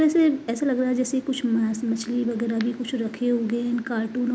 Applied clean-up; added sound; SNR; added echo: none; none; none; none.